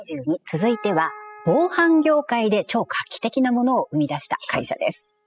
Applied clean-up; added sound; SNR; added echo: classical method spectral subtraction.